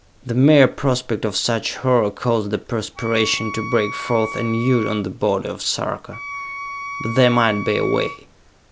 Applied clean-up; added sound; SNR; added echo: none; Wind instrument, woodwind instrument; 11 dB; none.